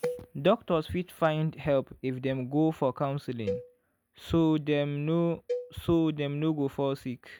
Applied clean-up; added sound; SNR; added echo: none; Cowbell; 12 dB; none.